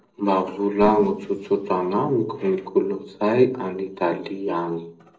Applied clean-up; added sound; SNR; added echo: neural separator model SepFormer DNS4.